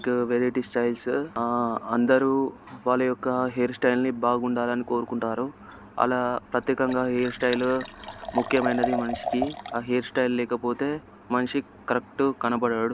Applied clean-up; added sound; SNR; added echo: none; Liquid; 13 dB; none.